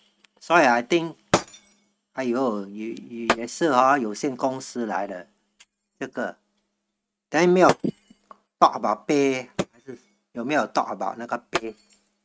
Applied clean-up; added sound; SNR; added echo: neural mask model RNNoise.